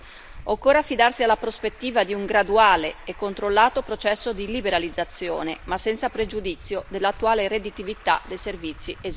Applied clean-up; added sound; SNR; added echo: none; Truck; 17 dB; none.